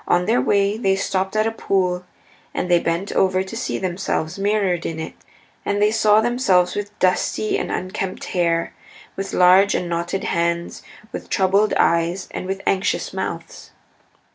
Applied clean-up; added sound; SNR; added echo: none; none; none; none.